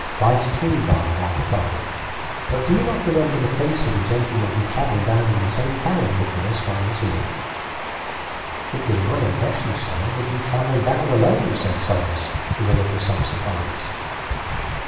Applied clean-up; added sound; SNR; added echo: none; Water; 5 dB; reverberation time 1.1 s.